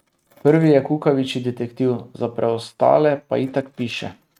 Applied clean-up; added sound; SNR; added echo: neural mask model RNNoise.